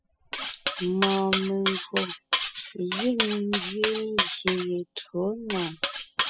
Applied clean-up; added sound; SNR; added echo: classical method spectral subtraction.